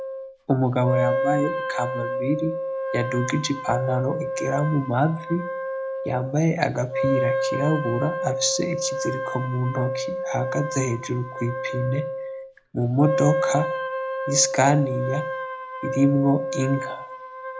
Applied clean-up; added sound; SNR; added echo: none; Wind instrument, woodwind instrument; 3 dB; reverberation time 0.3 s.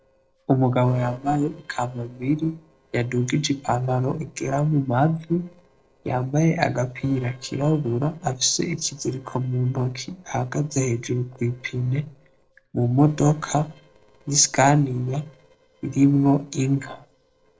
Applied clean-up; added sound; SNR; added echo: neural separator model SepFormer DNS4.